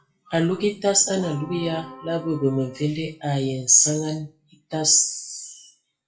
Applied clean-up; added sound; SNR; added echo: classical method WPE with log-MMSE.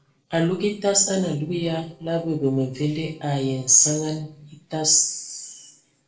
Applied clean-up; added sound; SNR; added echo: neural separator model SepFormer DNS4.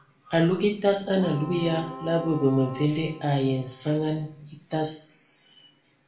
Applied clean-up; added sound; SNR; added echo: none; Keyboard (musical); 16 dB; reverberation time 0.4 s.